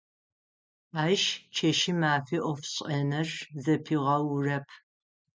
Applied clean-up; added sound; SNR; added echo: none; none; none; none.